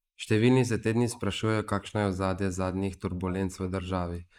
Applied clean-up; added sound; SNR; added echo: neural mask model Resemble Enhance denoiser.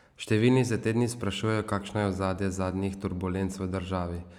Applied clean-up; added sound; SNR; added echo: none; none; none; none.